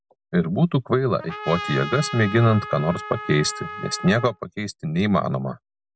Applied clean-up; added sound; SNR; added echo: none; Trumpet; 11 dB; none.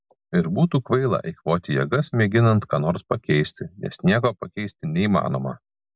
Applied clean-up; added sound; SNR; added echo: none; none; none; none.